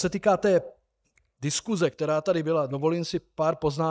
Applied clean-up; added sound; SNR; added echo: neural mask model DeepFilterNet 3.